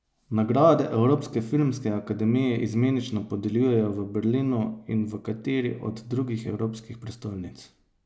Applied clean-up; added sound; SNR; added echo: none; none; none; none.